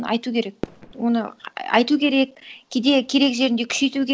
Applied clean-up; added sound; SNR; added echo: none; Fireworks; 20 dB; none.